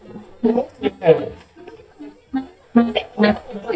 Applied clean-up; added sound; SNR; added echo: neural mask model DeepFilterNet 3.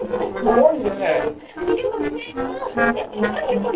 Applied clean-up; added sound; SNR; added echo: neural separator model SepFormer DNS4.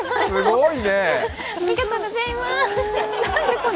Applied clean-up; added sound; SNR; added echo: none; none; none; none.